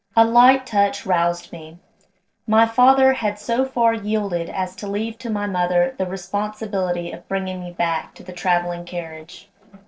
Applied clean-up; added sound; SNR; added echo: neural separator model SepFormer DNS4.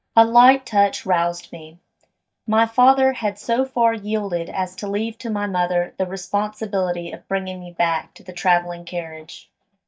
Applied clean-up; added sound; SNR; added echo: neural mask model DeepFilterNet 3.